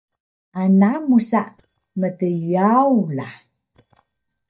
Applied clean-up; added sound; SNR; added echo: neural mask model DeepFilterNet 3.